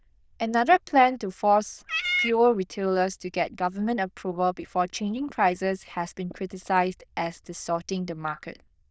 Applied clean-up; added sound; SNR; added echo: neural diffusion model UNIVERSE++.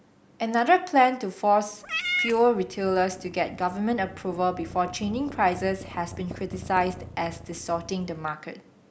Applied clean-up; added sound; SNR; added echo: none; Meow / Purr; 12 dB; none.